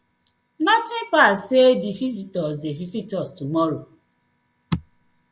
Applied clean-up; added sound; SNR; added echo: none; none; none; none.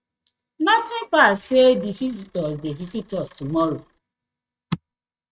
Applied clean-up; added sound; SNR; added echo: neural mask model RNNoise.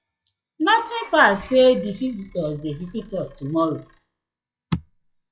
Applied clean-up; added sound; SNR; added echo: classical method log-MMSE.